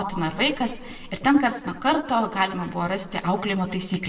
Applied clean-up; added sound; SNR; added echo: none; none; none; reverberation time 1.2 s.